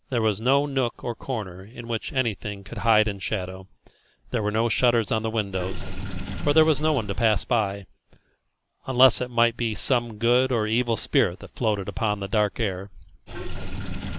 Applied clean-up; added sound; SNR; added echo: none; Sink (filling or washing) / Water; 10 dB; none.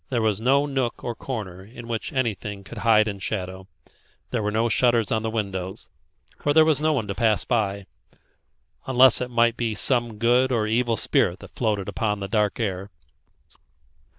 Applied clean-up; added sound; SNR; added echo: neural diffusion model UNIVERSE++.